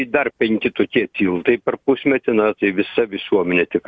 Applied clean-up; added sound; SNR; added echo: none; none; none; none.